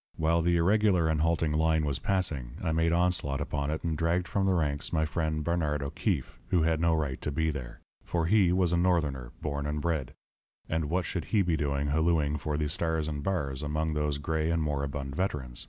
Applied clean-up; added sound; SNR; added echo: none; none; none; none.